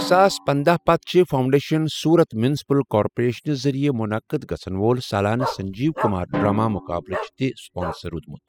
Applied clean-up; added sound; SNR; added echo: classical method spectral subtraction.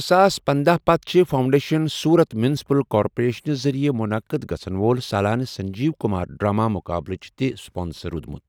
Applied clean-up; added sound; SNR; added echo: none; none; none; none.